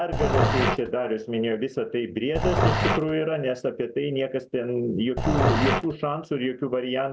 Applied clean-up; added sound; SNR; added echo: none; Growling; -2 dB; none.